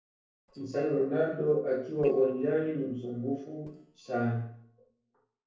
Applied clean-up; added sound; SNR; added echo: neural separator model SepFormer DNS4.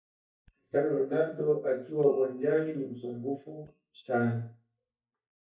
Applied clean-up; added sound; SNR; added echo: neural mask model DeepFilterNet 3.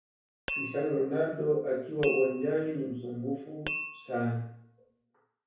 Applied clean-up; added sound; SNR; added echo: none; Tap; 6 dB; reverberation time 0.6 s.